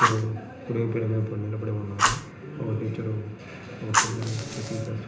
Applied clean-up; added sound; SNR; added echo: none; Fire; 1 dB; reverberation time 0.9 s.